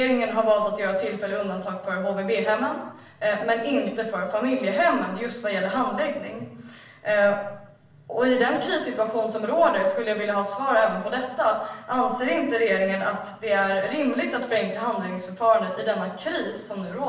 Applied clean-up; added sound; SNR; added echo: none; none; none; reverberation time 0.7 s.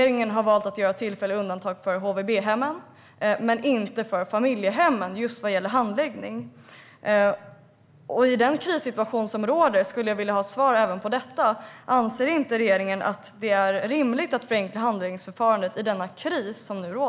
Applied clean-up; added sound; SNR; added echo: none; none; none; none.